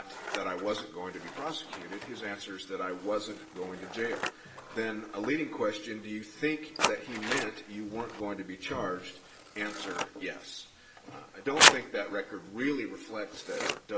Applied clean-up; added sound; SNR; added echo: none; Scissors; -1 dB; reverberation time 0.6 s.